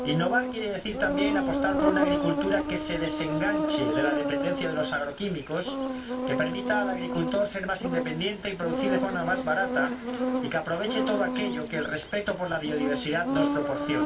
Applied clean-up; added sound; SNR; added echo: none; Insect; 0 dB; reverberation time 0.2 s.